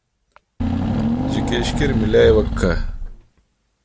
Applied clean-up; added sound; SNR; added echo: none; Engine / Car; -1 dB; none.